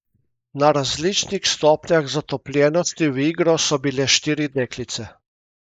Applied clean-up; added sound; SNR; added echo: neural mask model Resemble Enhance denoiser.